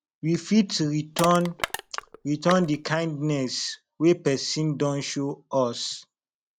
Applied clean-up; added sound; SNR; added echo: none; Crushing; 9 dB; none.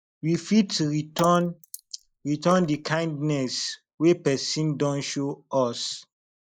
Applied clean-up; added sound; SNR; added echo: neural mask model Resemble Enhance denoiser.